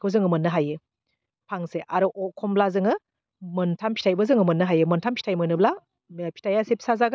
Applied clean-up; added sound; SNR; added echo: none; none; none; none.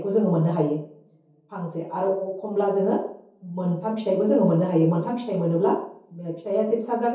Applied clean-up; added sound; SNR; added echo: none; none; none; reverberation time 0.6 s.